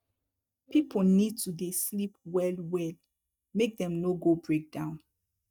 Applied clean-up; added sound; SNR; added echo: neural mask model DeepFilterNet 3.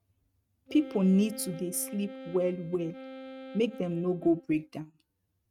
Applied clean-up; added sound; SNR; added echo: neural mask model RNNoise.